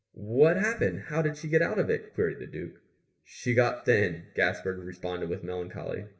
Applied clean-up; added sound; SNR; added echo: none; none; none; reverberation time 0.6 s.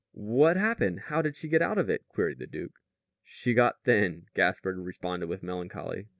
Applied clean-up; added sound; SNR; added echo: none; none; none; none.